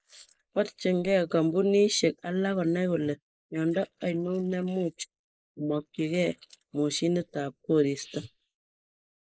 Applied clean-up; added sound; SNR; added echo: neural mask model Resemble Enhance denoiser.